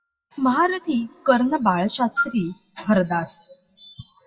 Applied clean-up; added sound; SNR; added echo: classical method WPE with log-MMSE.